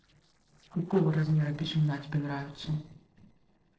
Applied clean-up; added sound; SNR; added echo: neural separator model SepFormer DNS4.